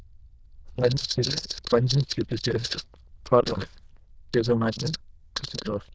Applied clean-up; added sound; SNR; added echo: neural diffusion model UNIVERSE++.